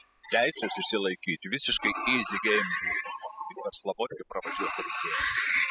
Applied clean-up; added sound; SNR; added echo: classical method spectral subtraction.